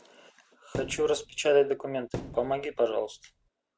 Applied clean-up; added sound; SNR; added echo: none; Thump, thud; 13 dB; none.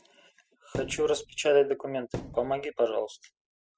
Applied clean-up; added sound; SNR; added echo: classical method spectral subtraction.